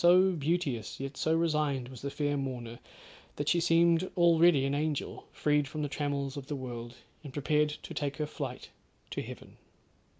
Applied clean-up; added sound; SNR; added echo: none; none; none; none.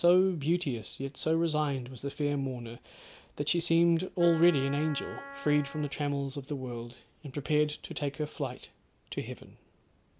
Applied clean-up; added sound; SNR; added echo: none; Wind instrument, woodwind instrument; 14 dB; none.